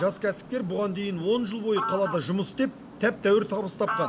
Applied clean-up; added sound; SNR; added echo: none; Fowl; 10 dB; none.